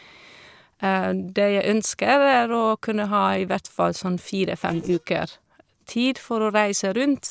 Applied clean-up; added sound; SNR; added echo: neural separator model SepFormer DNS4.